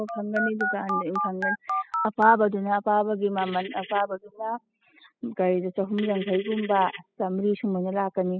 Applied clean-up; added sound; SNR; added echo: classical method spectral subtraction.